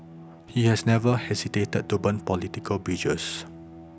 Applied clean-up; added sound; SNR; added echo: none; Bowed string instrument; 17 dB; none.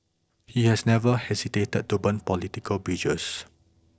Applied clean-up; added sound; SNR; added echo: neural separator model SepFormer DNS4.